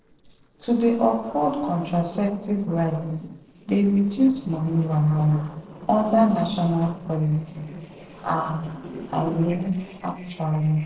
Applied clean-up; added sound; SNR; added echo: neural separator model SepFormer DNS4.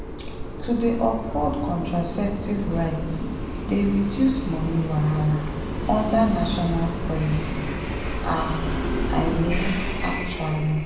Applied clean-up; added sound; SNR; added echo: none; Train; 2 dB; reverberation time 0.8 s.